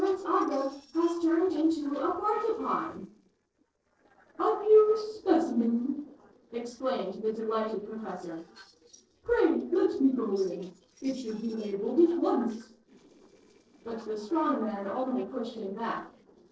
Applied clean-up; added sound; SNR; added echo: neural separator model SepFormer DNS4.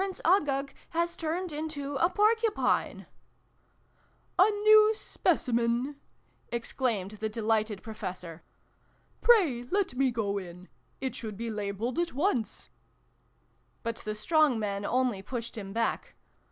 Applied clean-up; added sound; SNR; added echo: none; none; none; none.